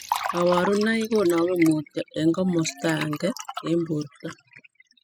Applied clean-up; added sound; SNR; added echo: classical method spectral subtraction.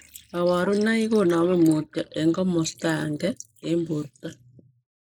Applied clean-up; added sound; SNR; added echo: neural mask model Resemble Enhance denoiser.